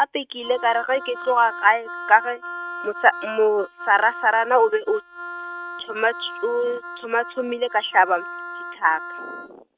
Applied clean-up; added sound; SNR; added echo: neural mask model RNNoise.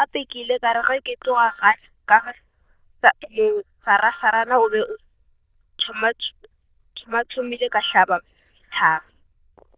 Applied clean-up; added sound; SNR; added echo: neural diffusion model UNIVERSE++.